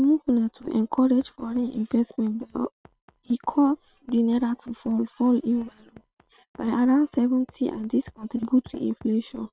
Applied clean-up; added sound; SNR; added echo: neural separator model SepFormer WHAM!.